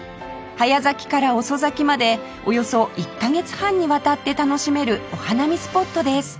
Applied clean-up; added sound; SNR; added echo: none; none; none; none.